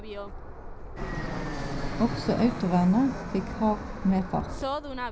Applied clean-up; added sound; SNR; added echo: none; Fixed-wing aircraft, airplane; 5 dB; reverberation time 0.4 s.